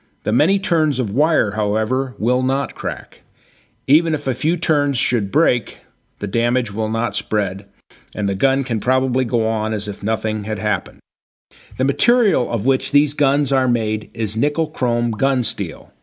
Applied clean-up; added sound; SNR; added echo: none; none; none; none.